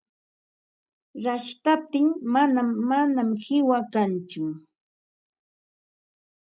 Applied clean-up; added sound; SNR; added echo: none; none; none; none.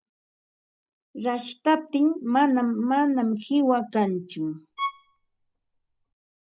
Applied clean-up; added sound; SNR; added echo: none; Bowed string instrument; 11 dB; none.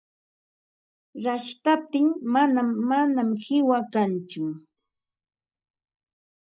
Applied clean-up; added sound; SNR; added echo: neural mask model DeepFilterNet 3.